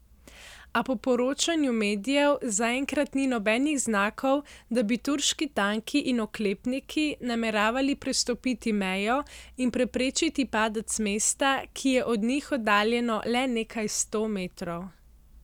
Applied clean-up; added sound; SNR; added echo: none; none; none; none.